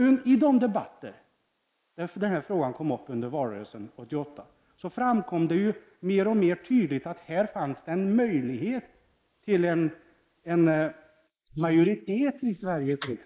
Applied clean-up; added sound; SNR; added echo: neural mask model Resemble Enhance denoiser.